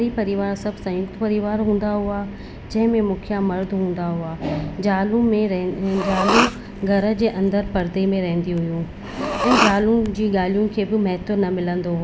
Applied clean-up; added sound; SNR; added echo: none; Respiratory sounds; 4 dB; none.